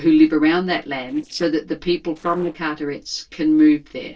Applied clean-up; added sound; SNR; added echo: neural separator model SepFormer DNS4.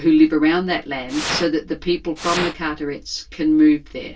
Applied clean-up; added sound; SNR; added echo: none; Fire; 6 dB; reverberation time 0.1 s.